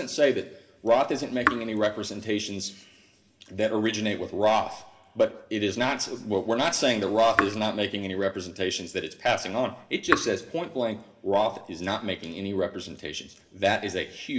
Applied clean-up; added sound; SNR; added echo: none; Raindrop / Drip; 4 dB; reverberation time 0.8 s.